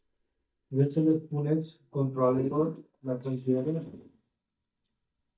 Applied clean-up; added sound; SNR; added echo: neural mask model DeepFilterNet 3.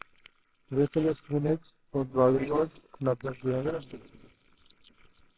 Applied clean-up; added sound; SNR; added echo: neural separator model SepFormer WHAMR!.